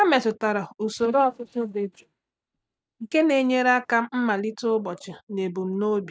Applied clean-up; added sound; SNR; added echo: neural mask model DeepFilterNet 3.